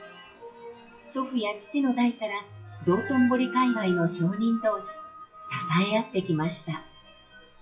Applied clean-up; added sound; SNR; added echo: classical method WPE with log-MMSE.